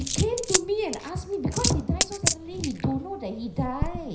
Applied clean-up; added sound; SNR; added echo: none; Coin (dropping); 2 dB; reverberation time 0.5 s.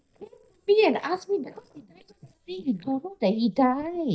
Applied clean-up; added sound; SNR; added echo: neural mask model DeepFilterNet 3.